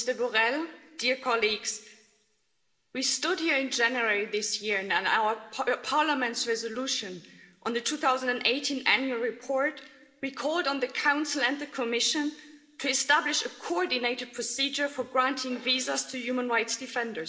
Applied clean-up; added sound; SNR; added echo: none; none; none; reverberation time 1.0 s.